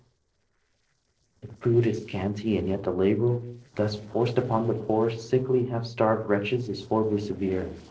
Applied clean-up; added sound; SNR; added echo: neural separator model SepFormer DNS4.